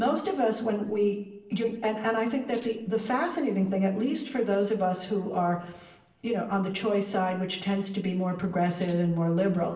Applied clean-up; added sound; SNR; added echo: none; Tambourine; 8 dB; reverberation time 0.7 s.